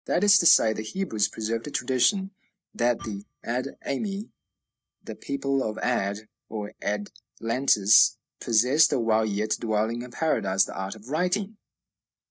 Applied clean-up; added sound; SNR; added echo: neural mask model DeepFilterNet 3.